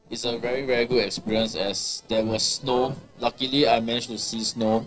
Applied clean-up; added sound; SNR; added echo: neural separator model SepFormer DNS4.